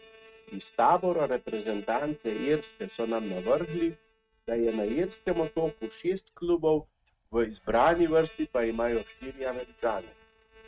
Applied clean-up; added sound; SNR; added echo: neural mask model RNNoise.